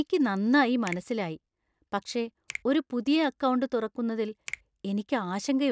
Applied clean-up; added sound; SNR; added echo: none; Finger snapping; 18 dB; none.